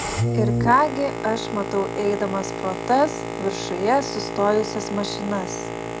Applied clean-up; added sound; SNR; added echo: none; Boat, Water vehicle; 4 dB; none.